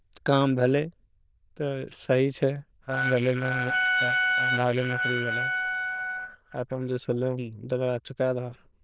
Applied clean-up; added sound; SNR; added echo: neural diffusion model UNIVERSE++.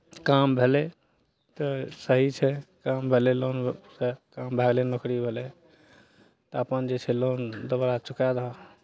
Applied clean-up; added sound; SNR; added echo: none; none; none; none.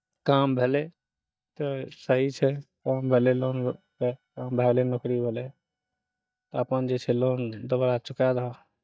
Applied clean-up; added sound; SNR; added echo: neural mask model DeepFilterNet 3.